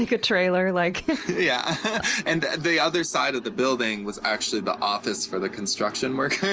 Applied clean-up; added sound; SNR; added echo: none; none; none; none.